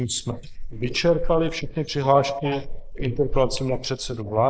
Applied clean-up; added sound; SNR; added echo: neural mask model Resemble Enhance denoiser.